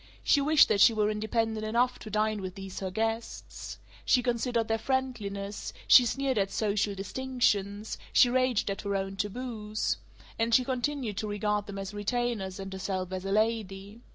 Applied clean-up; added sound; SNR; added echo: none; none; none; none.